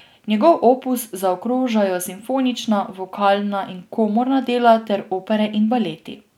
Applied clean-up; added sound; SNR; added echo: none; none; none; none.